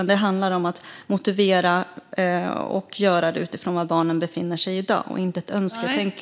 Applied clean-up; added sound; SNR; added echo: none; none; none; none.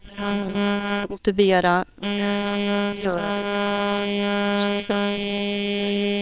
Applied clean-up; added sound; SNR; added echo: neural separator model SepFormer WHAMR!.